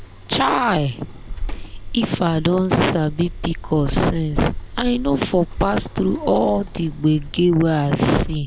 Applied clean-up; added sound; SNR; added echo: none; Sliding door; 10 dB; none.